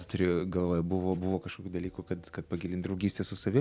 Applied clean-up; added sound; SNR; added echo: none; none; none; none.